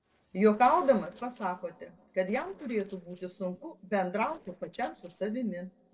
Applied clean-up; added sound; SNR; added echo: neural separator model SepFormer DNS4.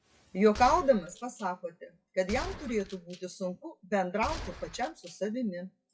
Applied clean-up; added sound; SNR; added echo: classical method WPE with log-MMSE.